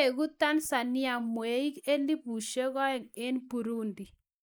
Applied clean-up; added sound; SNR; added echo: neural mask model Resemble Enhance denoiser.